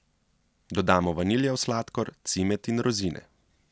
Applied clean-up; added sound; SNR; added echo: none; none; none; none.